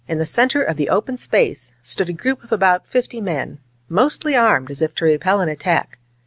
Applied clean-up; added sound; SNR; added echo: none; none; none; none.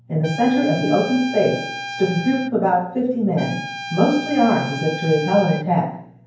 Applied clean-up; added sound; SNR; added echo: none; Trumpet; 11 dB; reverberation time 0.9 s.